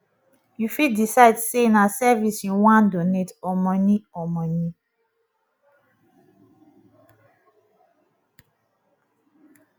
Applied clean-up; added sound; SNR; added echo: none; none; none; none.